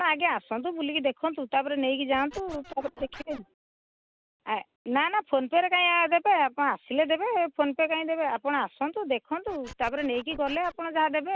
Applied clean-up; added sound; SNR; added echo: none; Scratching (performance technique); 19 dB; none.